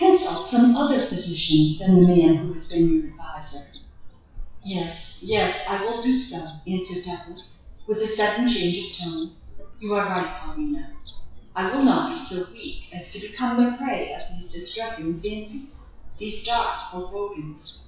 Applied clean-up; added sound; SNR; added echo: classical method WPE with log-MMSE.